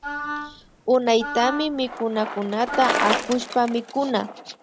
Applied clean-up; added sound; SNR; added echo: none; Wind instrument, woodwind instrument + Bicycle; 6 dB; none.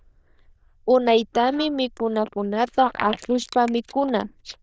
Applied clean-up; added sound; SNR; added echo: neural diffusion model UNIVERSE++.